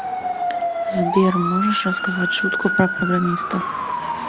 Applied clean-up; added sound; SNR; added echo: none; Motor vehicle (road) / Siren; 1 dB; none.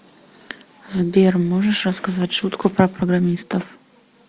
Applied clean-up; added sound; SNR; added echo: none; none; none; none.